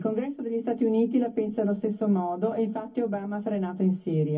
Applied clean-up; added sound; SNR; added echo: none; none; none; reverberation time 0.3 s.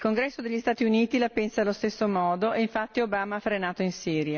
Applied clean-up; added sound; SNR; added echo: none; none; none; none.